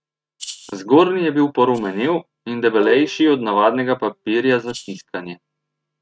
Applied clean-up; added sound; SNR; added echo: neural mask model RNNoise.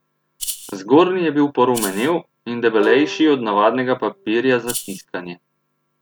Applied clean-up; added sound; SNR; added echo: none; Rattle (instrument) + Bowed string instrument; 11 dB; none.